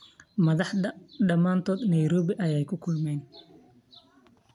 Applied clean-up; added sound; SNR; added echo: none; none; none; none.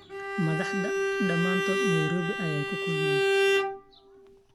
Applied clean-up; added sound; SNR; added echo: none; Bowed string instrument; -4 dB; none.